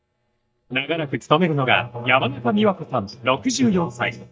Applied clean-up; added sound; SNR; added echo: neural mask model DeepFilterNet 3.